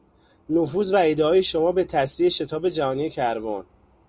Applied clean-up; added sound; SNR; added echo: none; none; none; none.